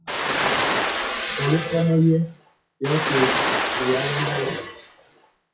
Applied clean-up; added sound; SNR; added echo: classical method WPE with log-MMSE.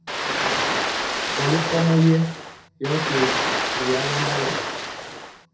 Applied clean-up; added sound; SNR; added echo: none; Ocean; 0 dB; reverberation time 0.3 s.